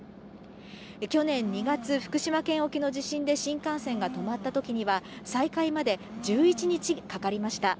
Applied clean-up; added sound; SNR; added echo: none; Domestic sounds, home sounds; 15 dB; none.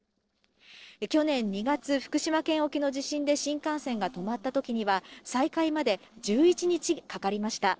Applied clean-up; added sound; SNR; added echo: neural separator model SepFormer DNS4.